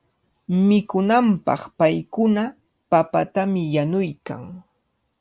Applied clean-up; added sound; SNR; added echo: none; none; none; none.